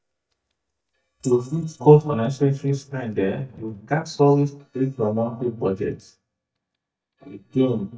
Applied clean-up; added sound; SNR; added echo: neural mask model DeepFilterNet 3.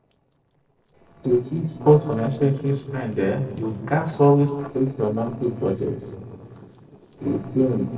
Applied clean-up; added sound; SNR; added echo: neural separator model SepFormer DNS4.